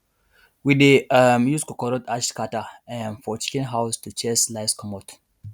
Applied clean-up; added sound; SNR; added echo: none; none; none; none.